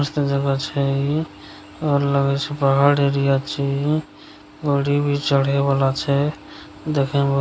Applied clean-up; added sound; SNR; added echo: none; none; none; none.